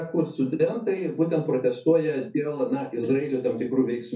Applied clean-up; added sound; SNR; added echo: none; none; none; reverberation time 0.3 s.